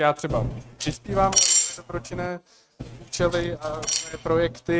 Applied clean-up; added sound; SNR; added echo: neural mask model RNNoise.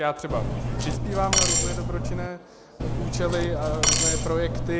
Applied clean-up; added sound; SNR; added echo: none; Cutlery, silverware; -5 dB; none.